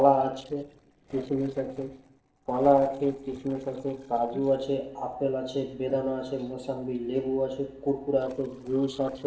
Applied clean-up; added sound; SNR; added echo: neural separator model SepFormer DNS4.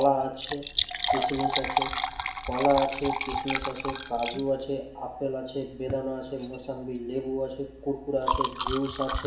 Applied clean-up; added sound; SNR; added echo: none; Liquid; 1 dB; reverberation time 0.7 s.